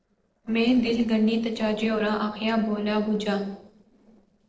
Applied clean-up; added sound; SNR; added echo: neural separator model SepFormer DNS4.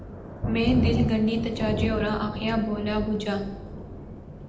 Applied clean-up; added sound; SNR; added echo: none; Thunder; 3 dB; reverberation time 0.8 s.